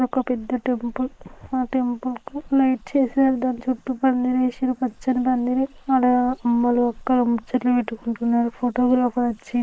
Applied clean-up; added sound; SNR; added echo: neural mask model Resemble Enhance denoiser.